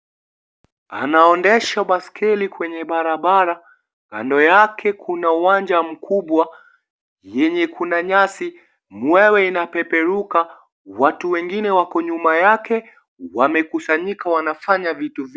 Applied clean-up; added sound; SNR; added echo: none; none; none; none.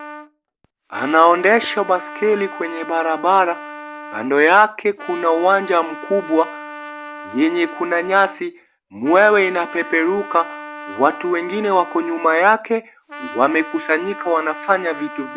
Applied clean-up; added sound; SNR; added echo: none; Trumpet; 15 dB; none.